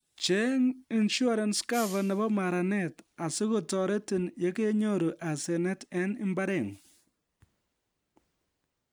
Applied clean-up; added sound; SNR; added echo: none; Hiss; 19 dB; none.